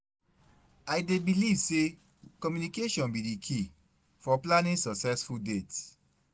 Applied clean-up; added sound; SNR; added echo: none; none; none; none.